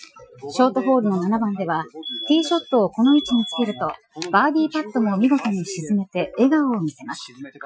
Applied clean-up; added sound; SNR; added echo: classical method Wiener filter.